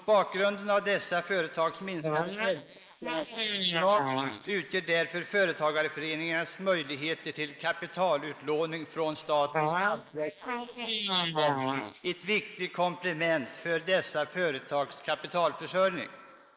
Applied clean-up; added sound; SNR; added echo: neural mask model Resemble Enhance denoiser.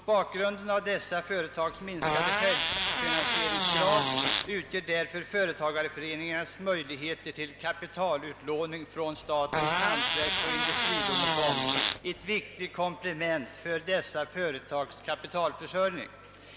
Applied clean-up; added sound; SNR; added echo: none; Fart; -3 dB; none.